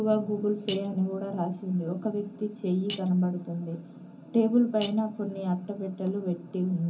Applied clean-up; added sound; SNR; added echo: none; Cutlery, silverware; 14 dB; reverberation time 0.3 s.